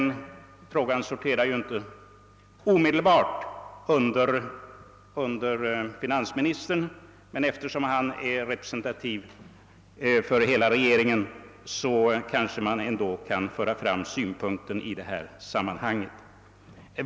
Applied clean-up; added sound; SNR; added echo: none; none; none; none.